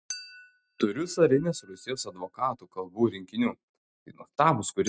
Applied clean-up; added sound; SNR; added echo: neural mask model RNNoise.